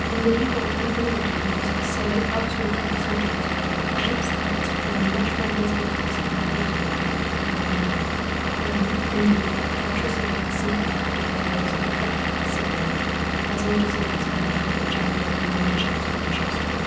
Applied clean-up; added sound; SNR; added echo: none; Engine / Vehicle; -4 dB; reverberation time 0.6 s.